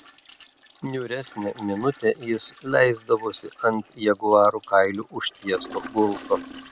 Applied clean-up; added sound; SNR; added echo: none; Toilet flush; 19 dB; none.